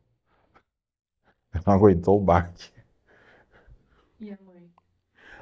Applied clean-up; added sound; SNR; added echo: neural mask model DeepFilterNet 3.